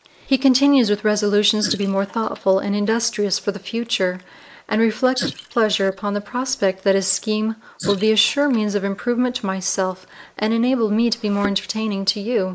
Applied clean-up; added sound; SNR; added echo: neural mask model Resemble Enhance denoiser.